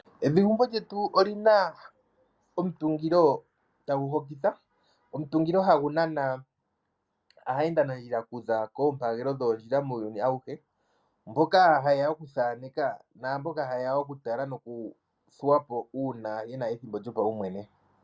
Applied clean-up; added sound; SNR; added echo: none; none; none; none.